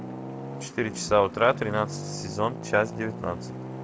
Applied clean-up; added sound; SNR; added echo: none; Traffic noise, roadway noise; 9 dB; none.